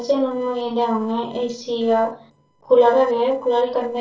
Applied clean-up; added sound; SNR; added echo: neural separator model SepFormer DNS4.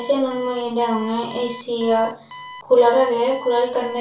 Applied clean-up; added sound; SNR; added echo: none; Alarm; 18 dB; reverberation time 0.2 s.